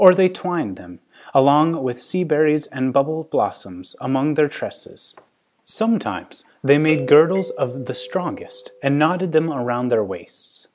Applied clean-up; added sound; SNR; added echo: none; Doorbell; 13 dB; none.